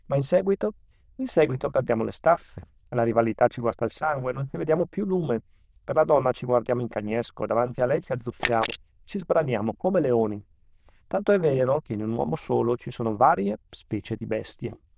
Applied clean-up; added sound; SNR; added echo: neural diffusion model UNIVERSE++.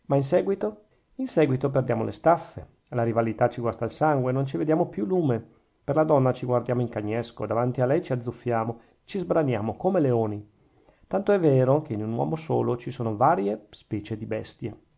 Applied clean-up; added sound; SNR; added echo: none; none; none; none.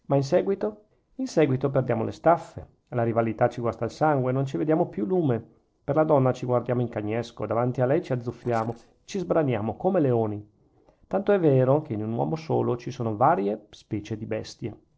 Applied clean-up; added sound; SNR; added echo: neural separator model SepFormer DNS4.